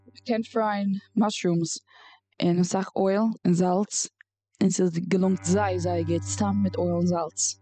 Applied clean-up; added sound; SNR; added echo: classical method spectral subtraction.